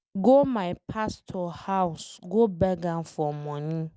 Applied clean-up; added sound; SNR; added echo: none; none; none; none.